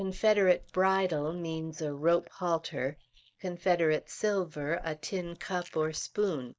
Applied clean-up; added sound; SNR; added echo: neural mask model DeepFilterNet 3.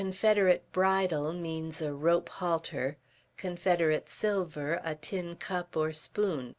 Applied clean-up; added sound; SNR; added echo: none; none; none; none.